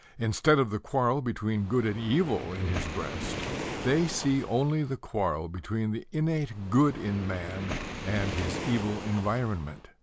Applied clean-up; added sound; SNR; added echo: none; Waves, surf; 10 dB; none.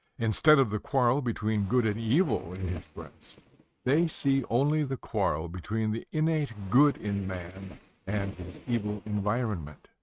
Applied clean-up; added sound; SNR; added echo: neural mask model RNNoise.